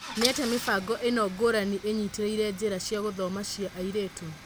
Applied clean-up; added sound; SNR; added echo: none; Idling / Engine starting / Car; 11 dB; none.